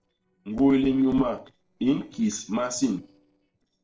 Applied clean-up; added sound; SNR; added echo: neural separator model SepFormer DNS4.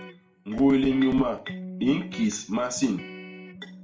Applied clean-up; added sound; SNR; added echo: none; Electric guitar; 15 dB; reverberation time 0.4 s.